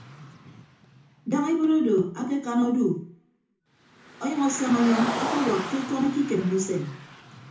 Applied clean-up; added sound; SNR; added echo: none; Car; 11 dB; reverberation time 0.6 s.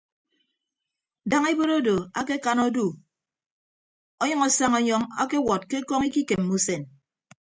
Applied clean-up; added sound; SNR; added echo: none; none; none; none.